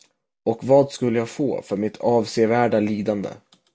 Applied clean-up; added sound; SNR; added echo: none; none; none; none.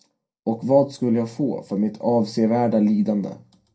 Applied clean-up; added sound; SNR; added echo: none; none; none; reverberation time 0.2 s.